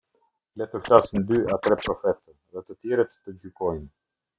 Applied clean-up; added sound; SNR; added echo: neural mask model RNNoise.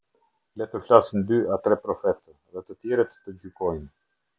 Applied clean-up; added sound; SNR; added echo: none; none; none; none.